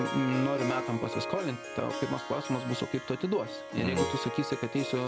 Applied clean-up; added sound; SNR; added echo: none; Harp; 5 dB; none.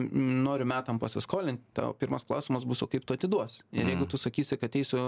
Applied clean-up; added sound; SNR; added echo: none; none; none; none.